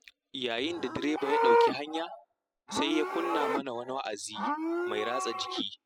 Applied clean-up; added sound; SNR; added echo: classical method spectral subtraction.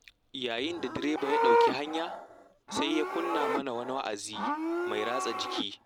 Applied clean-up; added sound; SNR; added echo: none; Livestock, farm animals, working animals; -3 dB; none.